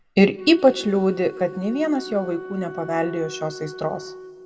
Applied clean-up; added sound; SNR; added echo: none; Wind instrument, woodwind instrument; 14 dB; reverberation time 2.0 s.